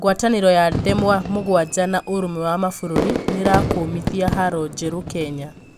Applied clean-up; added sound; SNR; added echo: none; Fireworks; 6 dB; none.